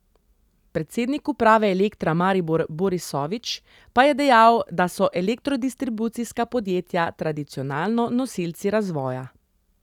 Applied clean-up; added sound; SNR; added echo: none; none; none; none.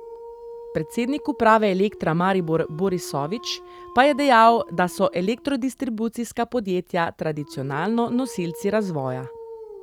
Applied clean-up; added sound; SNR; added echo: none; Dog; 18 dB; none.